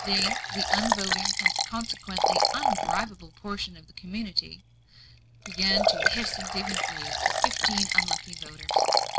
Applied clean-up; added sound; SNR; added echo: none; Liquid; -5 dB; none.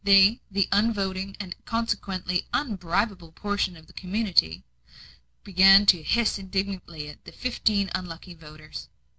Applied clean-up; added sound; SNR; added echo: none; none; none; none.